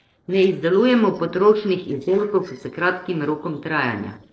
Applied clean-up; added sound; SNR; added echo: neural separator model SepFormer DNS4.